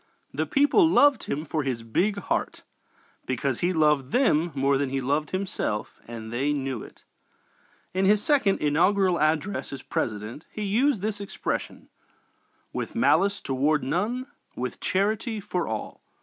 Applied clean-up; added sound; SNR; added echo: none; none; none; none.